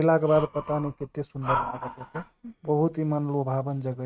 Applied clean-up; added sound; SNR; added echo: neural mask model RNNoise.